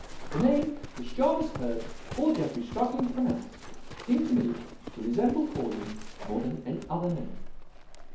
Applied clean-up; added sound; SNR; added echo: none; Livestock, farm animals, working animals; 9 dB; reverberation time 0.6 s.